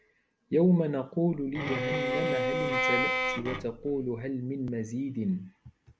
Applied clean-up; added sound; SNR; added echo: none; Bowed string instrument; 0 dB; none.